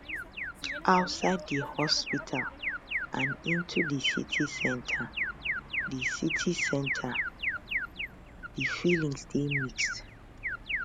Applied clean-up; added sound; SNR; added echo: none; Alarm; 2 dB; none.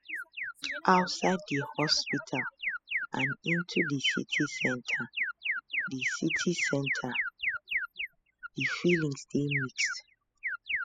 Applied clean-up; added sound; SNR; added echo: classical method spectral subtraction.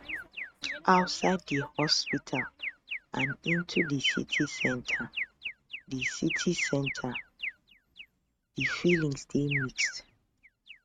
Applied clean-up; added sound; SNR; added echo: neural mask model RNNoise.